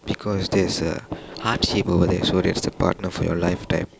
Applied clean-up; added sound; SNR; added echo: none; none; none; none.